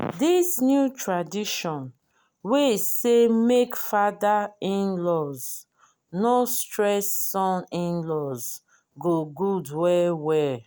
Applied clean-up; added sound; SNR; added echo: none; none; none; none.